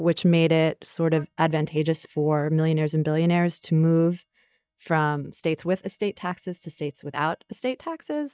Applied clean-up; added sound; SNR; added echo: neural mask model DeepFilterNet 3.